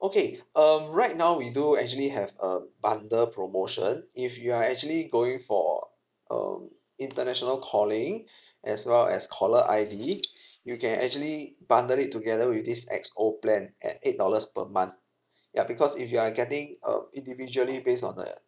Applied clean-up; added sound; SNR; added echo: neural mask model Resemble Enhance denoiser.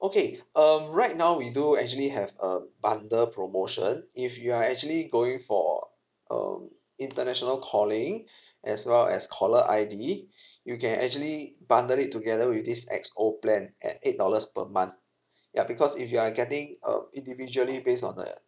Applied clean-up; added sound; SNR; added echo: none; none; none; none.